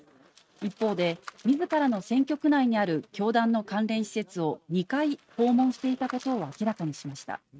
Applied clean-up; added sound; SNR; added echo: neural mask model RNNoise.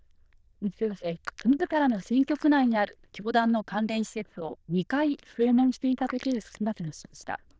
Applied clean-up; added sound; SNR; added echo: neural diffusion model UNIVERSE++.